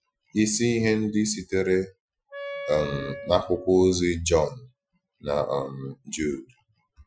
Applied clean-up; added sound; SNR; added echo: classical method Wiener filter.